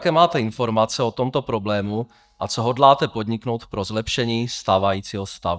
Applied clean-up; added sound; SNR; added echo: neural mask model DeepFilterNet 3.